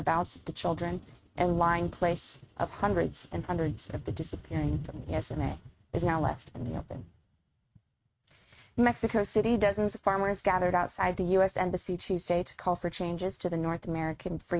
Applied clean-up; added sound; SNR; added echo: neural mask model RNNoise.